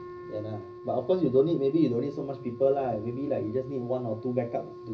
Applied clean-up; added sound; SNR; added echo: none; Wind instrument, woodwind instrument; 15 dB; reverberation time 0.4 s.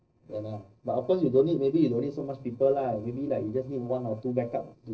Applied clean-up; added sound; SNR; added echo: neural separator model SepFormer DNS4.